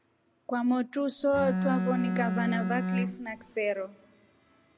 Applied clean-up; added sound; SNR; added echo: none; Bowed string instrument; -1 dB; none.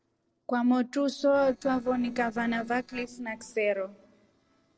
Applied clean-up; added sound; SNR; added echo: neural separator model SepFormer DNS4.